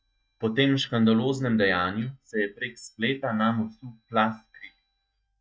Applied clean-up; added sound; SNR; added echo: neural mask model DeepFilterNet 3.